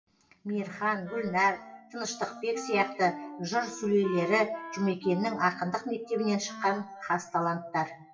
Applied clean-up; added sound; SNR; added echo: classical method WPE with log-MMSE.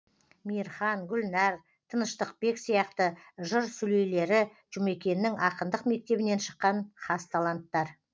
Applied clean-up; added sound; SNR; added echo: none; none; none; none.